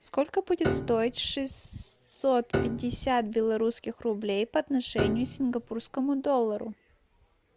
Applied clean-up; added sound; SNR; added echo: none; Piano; 6 dB; none.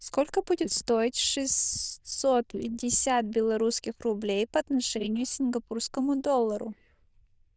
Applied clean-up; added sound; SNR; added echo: neural diffusion model UNIVERSE++.